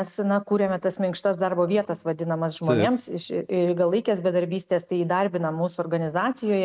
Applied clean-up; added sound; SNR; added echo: none; none; none; none.